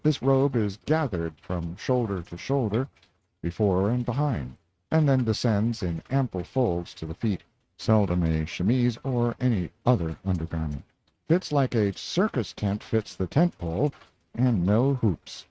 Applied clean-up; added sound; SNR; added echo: neural mask model RNNoise.